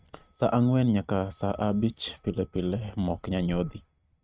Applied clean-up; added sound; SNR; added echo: neural mask model RNNoise.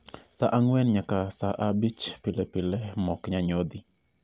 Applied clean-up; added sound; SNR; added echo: none; none; none; none.